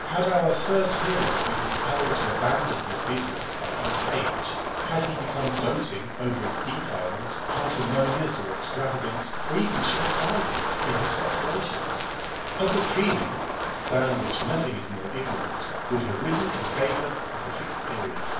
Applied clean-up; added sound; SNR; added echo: none; Wind; -1 dB; reverberation time 0.9 s.